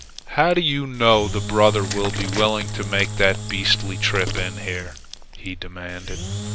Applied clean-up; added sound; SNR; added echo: none; Engine / Drill; 7 dB; none.